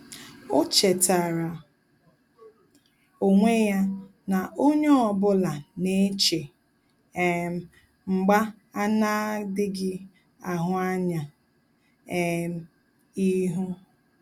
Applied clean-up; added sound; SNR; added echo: none; none; none; none.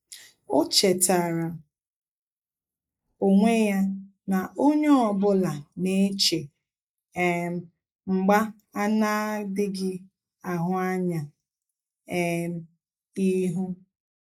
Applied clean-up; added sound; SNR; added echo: neural mask model Resemble Enhance denoiser.